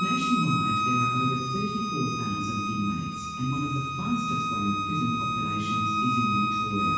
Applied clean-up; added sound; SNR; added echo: none; Bowed string instrument; -1 dB; reverberation time 1.2 s.